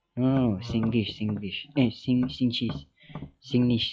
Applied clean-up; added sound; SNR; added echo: classical method log-MMSE.